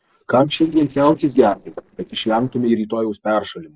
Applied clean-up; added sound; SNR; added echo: neural separator model SepFormer DNS4.